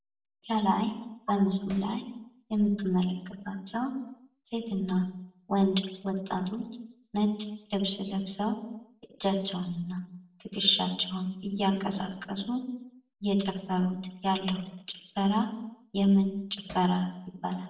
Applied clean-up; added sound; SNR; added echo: neural separator model SepFormer DNS4.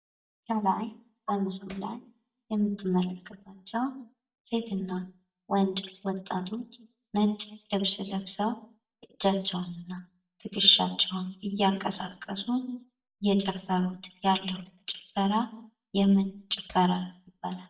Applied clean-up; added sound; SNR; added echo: neural mask model DeepFilterNet 3.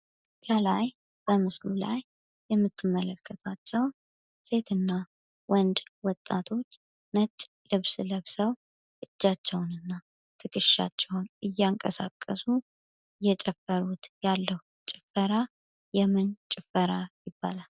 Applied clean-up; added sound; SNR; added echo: none; none; none; none.